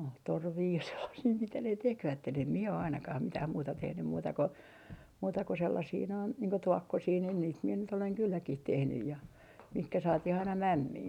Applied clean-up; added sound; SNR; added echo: none; none; none; none.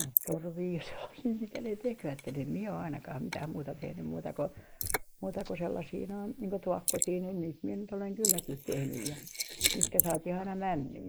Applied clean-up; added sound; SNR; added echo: neural mask model Resemble Enhance denoiser.